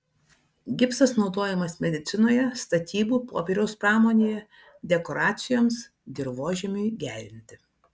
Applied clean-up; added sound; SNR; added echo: none; none; none; none.